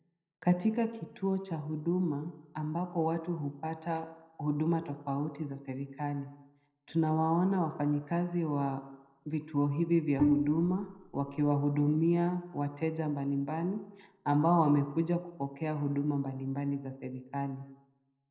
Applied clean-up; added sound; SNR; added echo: neural separator model SepFormer DNS4.